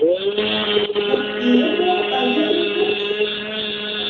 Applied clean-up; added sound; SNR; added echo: none; Idling / Sawing / Accelerating, revving, vroom; -3 dB; reverberation time 1.0 s.